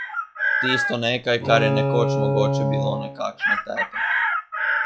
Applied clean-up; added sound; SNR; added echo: classical method log-MMSE.